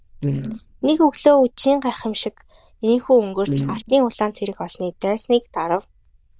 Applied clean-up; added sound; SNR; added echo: neural diffusion model UNIVERSE++.